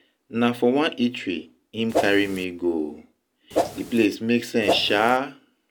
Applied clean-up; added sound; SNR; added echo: none; Whoosh, swoosh, swish; 2 dB; none.